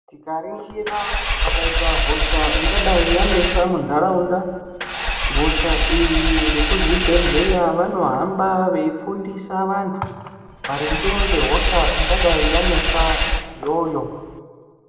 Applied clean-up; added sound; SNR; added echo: none; Engine / Vehicle; -2 dB; reverberation time 1.5 s.